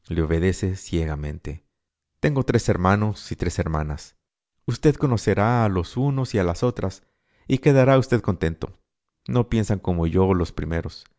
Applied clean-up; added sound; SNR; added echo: none; none; none; none.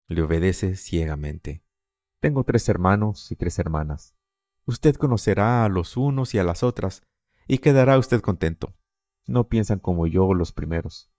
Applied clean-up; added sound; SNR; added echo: neural mask model DeepFilterNet 3.